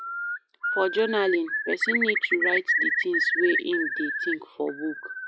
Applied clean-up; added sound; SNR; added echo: classical method log-MMSE.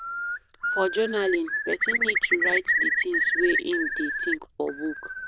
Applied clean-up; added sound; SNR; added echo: neural diffusion model UNIVERSE++.